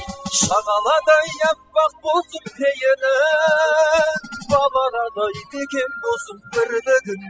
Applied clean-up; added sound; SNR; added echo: classical method spectral subtraction.